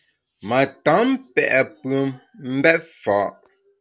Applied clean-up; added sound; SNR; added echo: none; none; none; none.